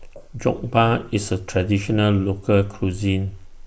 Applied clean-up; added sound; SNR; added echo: neural mask model Resemble Enhance denoiser.